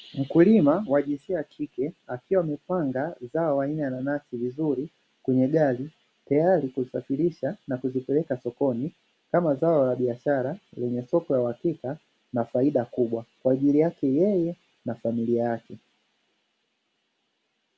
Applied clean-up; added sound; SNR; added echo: none; none; none; none.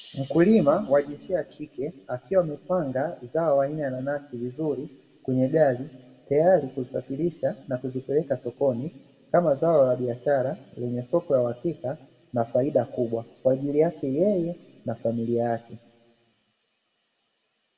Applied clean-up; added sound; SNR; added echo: none; none; none; reverberation time 0.5 s.